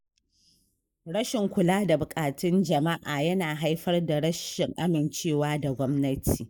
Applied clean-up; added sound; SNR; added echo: neural mask model Resemble Enhance denoiser.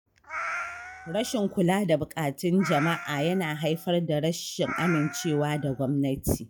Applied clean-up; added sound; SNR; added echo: classical method log-MMSE.